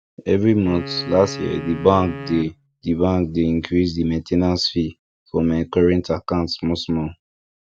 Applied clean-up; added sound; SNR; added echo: none; Wind instrument, woodwind instrument; 14 dB; none.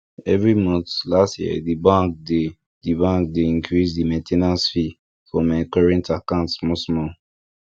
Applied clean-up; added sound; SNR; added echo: none; none; none; none.